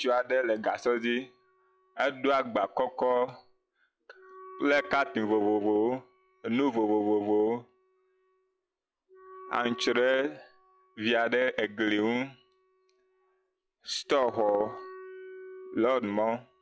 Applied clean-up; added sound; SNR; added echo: classical method log-MMSE.